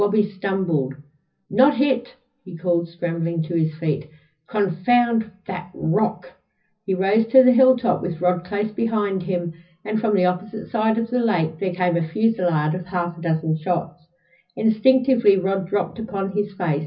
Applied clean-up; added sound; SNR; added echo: none; none; none; reverberation time 0.4 s.